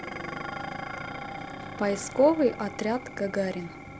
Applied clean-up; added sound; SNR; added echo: none; Dishes, pots, and pans; 10 dB; none.